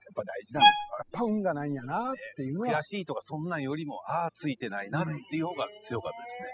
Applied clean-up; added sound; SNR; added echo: classical method spectral subtraction.